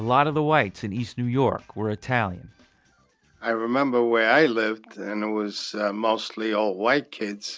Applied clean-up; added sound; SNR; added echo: none; none; none; none.